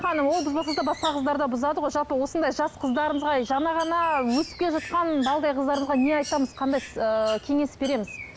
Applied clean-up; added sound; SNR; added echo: none; Bird; 16 dB; none.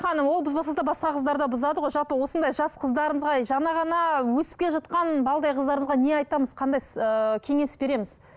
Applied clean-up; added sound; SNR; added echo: none; none; none; none.